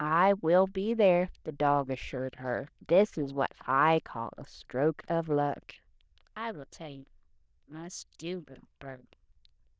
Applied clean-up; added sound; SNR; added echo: neural diffusion model UNIVERSE++.